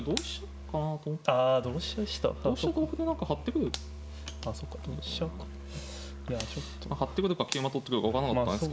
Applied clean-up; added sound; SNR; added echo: none; Musical instrument; 11 dB; none.